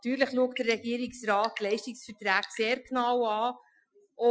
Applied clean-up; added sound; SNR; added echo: classical method Wiener filter.